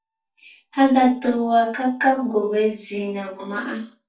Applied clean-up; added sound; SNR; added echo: neural mask model DeepFilterNet 3.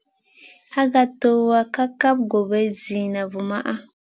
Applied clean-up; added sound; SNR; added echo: none; none; none; none.